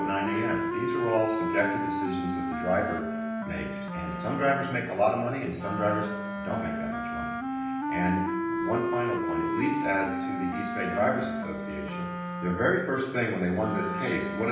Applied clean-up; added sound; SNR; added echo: none; Wind instrument, woodwind instrument; 1 dB; reverberation time 0.9 s.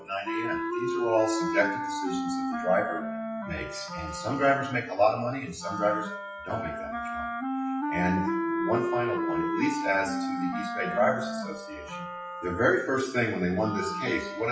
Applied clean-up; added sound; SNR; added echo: classical method WPE with log-MMSE.